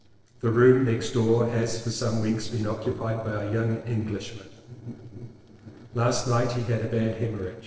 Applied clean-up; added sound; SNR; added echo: neural separator model SepFormer DNS4.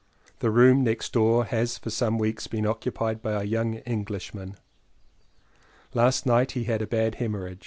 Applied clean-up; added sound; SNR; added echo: none; none; none; none.